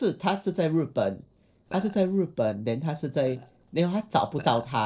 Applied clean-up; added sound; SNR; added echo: neural separator model SepFormer DNS4.